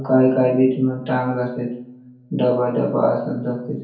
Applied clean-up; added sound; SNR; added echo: none; none; none; reverberation time 0.6 s.